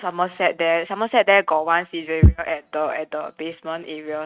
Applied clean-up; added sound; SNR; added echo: neural mask model RNNoise.